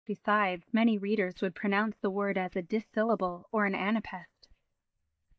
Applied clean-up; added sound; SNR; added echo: neural mask model DeepFilterNet 3.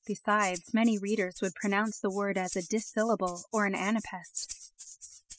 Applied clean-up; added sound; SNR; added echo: classical method spectral subtraction.